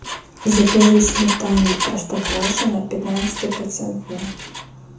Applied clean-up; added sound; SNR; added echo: none; Engine; 7 dB; reverberation time 0.6 s.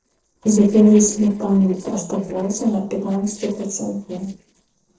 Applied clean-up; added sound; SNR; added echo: neural separator model SepFormer DNS4.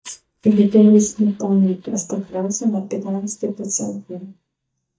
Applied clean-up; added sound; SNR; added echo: neural mask model DeepFilterNet 3.